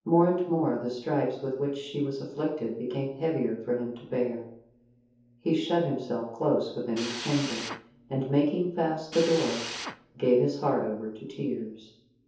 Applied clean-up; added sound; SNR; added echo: none; Drill; 10 dB; reverberation time 0.7 s.